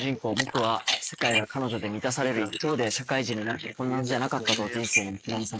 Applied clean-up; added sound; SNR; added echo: neural mask model Resemble Enhance denoiser.